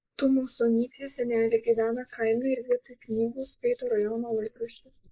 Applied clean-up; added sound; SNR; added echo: neural mask model Resemble Enhance denoiser.